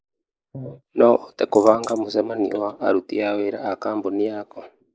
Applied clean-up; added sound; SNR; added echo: neural mask model Resemble Enhance denoiser.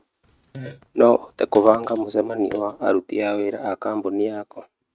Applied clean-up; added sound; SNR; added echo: neural mask model RNNoise.